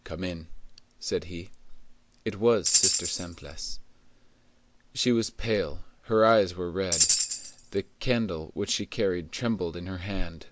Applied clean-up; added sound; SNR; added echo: none; Tambourine; -1 dB; none.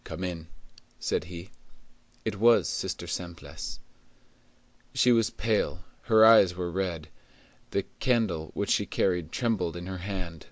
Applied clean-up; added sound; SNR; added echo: none; none; none; none.